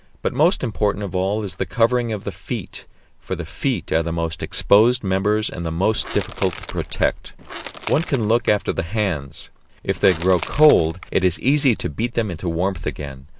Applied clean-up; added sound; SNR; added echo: none; Crushing / Wood; 13 dB; none.